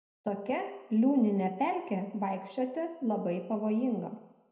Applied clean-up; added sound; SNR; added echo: none; none; none; reverberation time 0.8 s.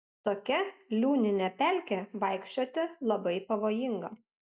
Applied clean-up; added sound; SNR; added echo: none; none; none; none.